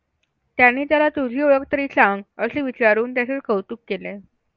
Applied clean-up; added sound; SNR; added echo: none; none; none; none.